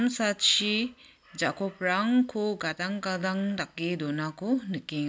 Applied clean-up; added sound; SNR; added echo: none; none; none; none.